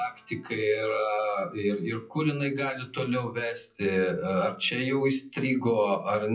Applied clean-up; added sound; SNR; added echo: classical method WPE with log-MMSE.